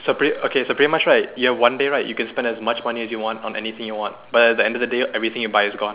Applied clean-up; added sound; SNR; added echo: none; none; none; none.